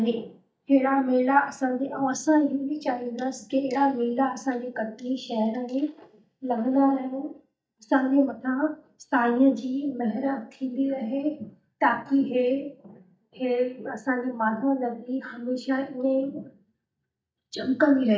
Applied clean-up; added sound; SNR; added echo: neural mask model DeepFilterNet 3.